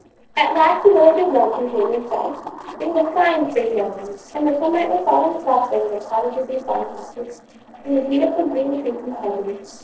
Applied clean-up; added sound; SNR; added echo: neural separator model SepFormer DNS4.